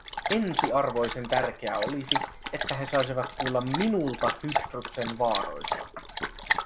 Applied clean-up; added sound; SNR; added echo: none; Dog; 3 dB; none.